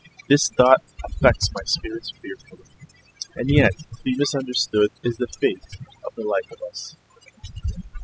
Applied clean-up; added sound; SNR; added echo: classical method spectral subtraction.